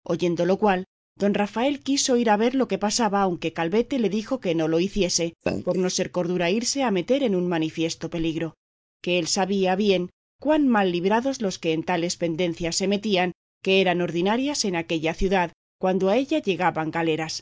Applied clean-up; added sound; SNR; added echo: neural mask model Resemble Enhance denoiser.